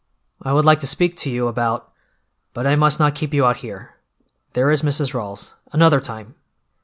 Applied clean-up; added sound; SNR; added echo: none; none; none; none.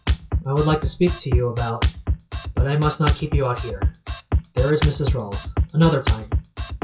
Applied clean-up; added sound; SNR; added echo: classical method WPE with log-MMSE.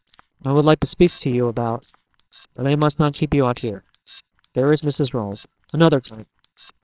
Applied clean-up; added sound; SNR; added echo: neural separator model SepFormer WHAMR!.